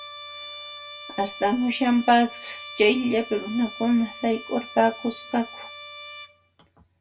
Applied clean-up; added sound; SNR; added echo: none; Trumpet; 14 dB; reverberation time 0.2 s.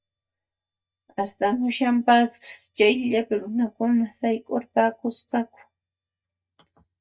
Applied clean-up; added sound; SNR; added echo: neural mask model DeepFilterNet 3.